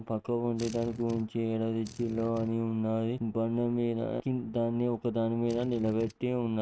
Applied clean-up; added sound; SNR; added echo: neural mask model RNNoise.